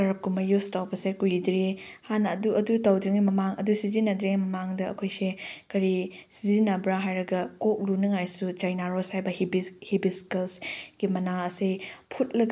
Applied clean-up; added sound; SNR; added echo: none; none; none; none.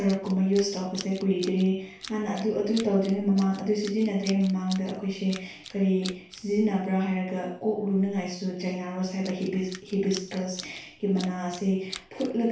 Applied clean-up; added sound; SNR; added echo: none; Tools; 18 dB; reverberation time 0.4 s.